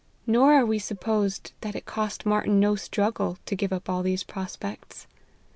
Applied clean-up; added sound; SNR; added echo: none; none; none; none.